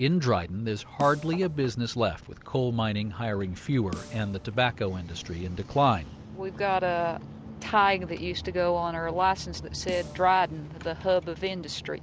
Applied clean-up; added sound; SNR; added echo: none; Snare drum; 20 dB; none.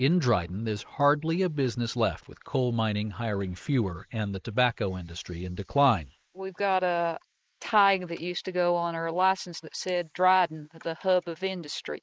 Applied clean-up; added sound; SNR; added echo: neural mask model Resemble Enhance denoiser.